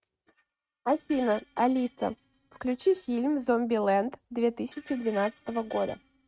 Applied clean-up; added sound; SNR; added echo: neural mask model RNNoise.